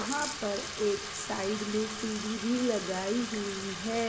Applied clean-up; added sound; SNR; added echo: none; Bathtub (filling or washing); 6 dB; reverberation time 1.8 s.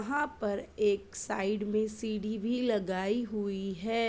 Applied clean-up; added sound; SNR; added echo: none; none; none; none.